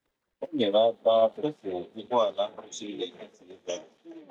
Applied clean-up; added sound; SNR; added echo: neural mask model DeepFilterNet 3.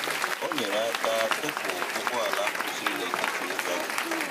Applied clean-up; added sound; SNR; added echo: none; Applause / Crowd; -4 dB; none.